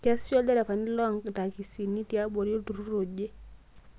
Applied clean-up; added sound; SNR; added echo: none; none; none; none.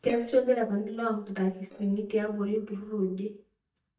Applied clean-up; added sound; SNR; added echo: neural mask model DeepFilterNet 3.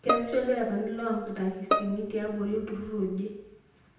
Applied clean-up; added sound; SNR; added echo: none; Bowed string instrument; 3 dB; reverberation time 0.9 s.